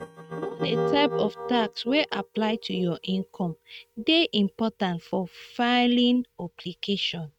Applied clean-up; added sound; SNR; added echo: neural mask model RNNoise.